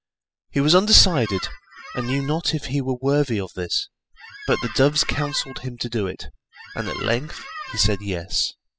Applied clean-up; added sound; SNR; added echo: classical method spectral subtraction.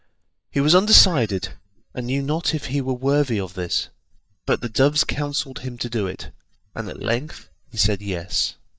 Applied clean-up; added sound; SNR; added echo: neural mask model DeepFilterNet 3.